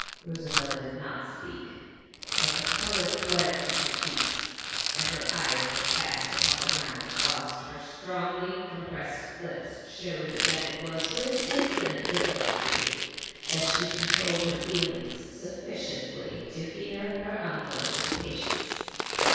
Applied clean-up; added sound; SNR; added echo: none; Rattle; -2 dB; reverberation time 2.0 s.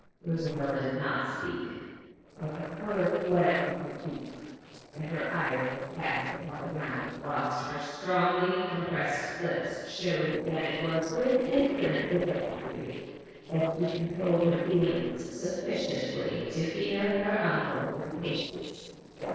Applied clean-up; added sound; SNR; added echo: neural separator model SepFormer DNS4.